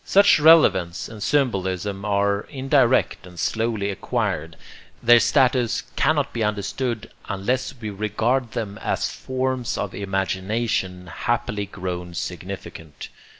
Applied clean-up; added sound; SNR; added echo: none; none; none; none.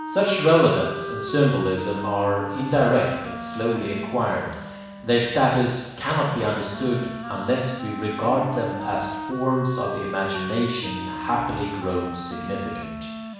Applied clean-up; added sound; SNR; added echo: none; Wind instrument, woodwind instrument; 9 dB; reverberation time 1.1 s.